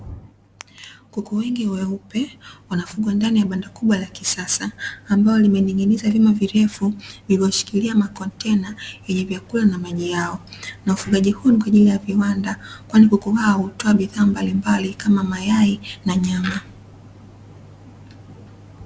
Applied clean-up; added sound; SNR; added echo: none; none; none; none.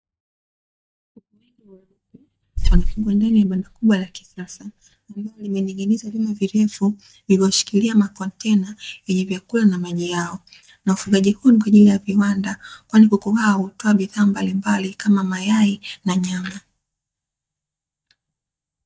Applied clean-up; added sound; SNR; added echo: neural mask model DeepFilterNet 3.